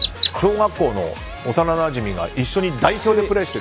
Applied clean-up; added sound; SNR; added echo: none; Chirp, tweet; 14 dB; none.